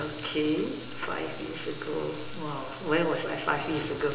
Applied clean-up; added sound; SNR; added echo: none; Rain; 18 dB; reverberation time 1.4 s.